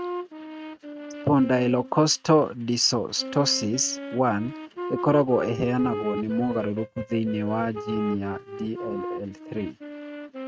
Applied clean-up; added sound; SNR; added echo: neural mask model RNNoise.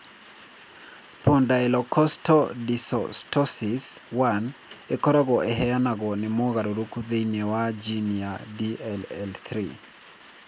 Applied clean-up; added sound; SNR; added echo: none; none; none; none.